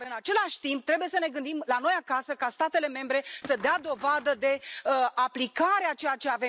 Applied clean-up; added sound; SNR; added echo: none; Skateboard; 18 dB; none.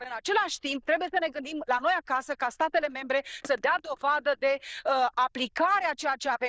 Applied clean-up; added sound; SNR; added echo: neural diffusion model UNIVERSE++.